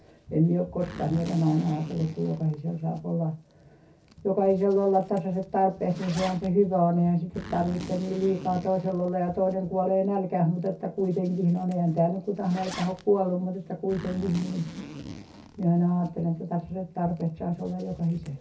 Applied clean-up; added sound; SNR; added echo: none; Zipper (clothing); 17 dB; reverberation time 0.3 s.